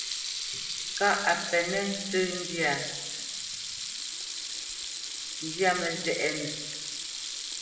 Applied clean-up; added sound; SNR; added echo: none; Sink (filling or washing) / Water tap, faucet; 3 dB; reverberation time 1.1 s.